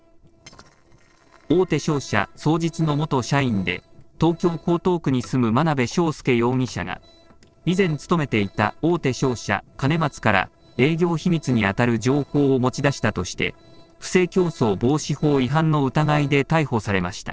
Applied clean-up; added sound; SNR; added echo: neural separator model SepFormer DNS4.